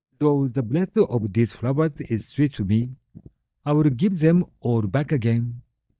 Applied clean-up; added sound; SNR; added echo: neural mask model DeepFilterNet 3.